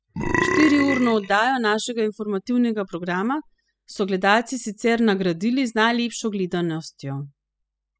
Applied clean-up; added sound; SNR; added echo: classical method spectral subtraction.